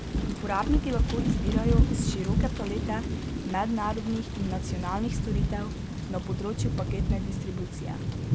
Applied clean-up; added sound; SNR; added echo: none; Thunder / Rain; -5 dB; none.